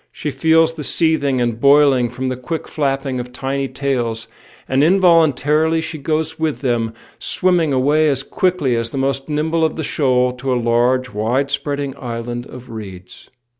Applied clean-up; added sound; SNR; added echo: none; none; none; none.